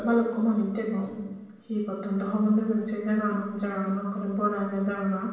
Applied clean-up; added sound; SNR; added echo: none; none; none; reverberation time 1.1 s.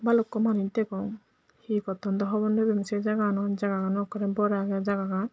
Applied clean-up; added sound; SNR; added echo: none; none; none; none.